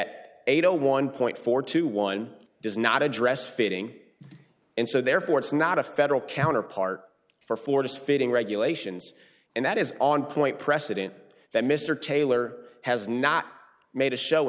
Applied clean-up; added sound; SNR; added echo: none; none; none; none.